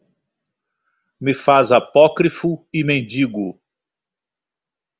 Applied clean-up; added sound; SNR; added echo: none; none; none; none.